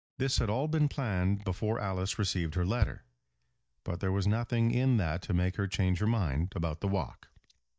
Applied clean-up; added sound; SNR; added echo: neural mask model DeepFilterNet 3.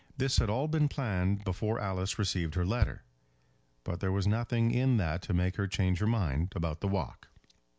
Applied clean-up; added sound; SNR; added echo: none; Bass drum; 10 dB; none.